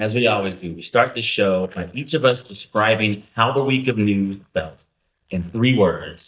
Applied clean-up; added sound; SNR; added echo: neural mask model DeepFilterNet 3.